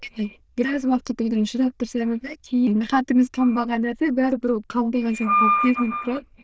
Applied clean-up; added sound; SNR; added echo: neural diffusion model UNIVERSE++.